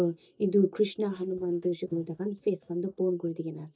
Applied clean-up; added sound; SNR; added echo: neural mask model DeepFilterNet 3.